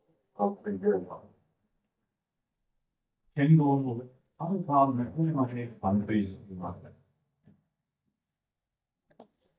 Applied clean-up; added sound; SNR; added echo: neural mask model DeepFilterNet 3.